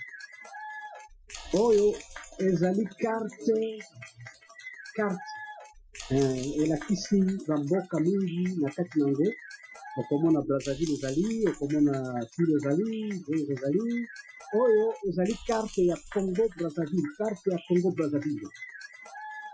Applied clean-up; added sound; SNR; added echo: classical method Wiener filter.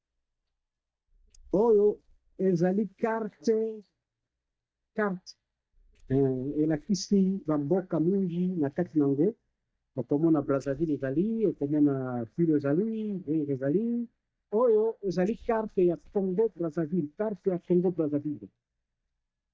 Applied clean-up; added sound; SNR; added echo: neural mask model DeepFilterNet 3.